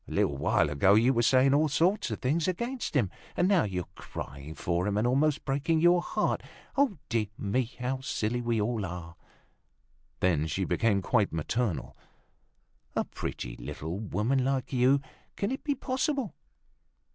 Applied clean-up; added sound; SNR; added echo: none; none; none; none.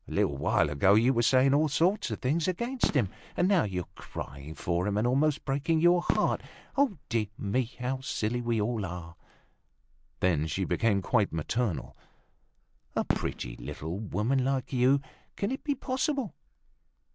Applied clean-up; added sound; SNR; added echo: none; Fireworks; 11 dB; none.